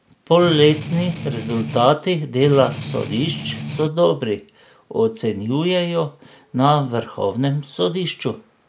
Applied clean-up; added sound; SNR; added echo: none; Strum; 8 dB; none.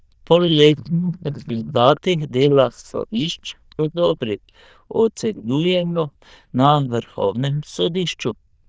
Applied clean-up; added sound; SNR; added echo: neural diffusion model UNIVERSE++.